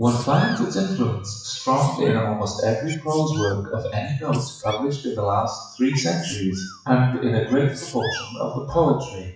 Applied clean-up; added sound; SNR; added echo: classical method WPE with log-MMSE.